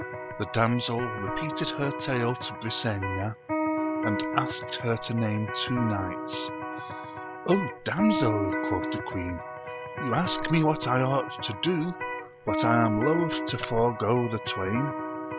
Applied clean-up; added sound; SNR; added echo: none; Electric guitar; 4 dB; none.